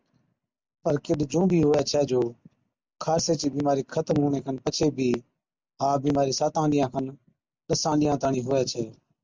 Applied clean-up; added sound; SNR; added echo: none; none; none; none.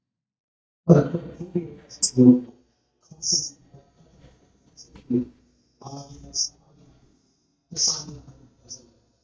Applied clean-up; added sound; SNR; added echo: neural mask model DeepFilterNet 3.